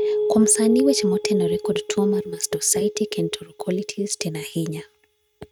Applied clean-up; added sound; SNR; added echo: neural mask model RNNoise.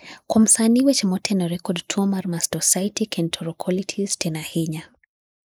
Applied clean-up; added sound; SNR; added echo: neural mask model Resemble Enhance denoiser.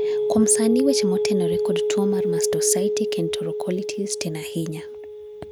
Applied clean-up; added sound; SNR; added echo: none; Telephone; -1 dB; none.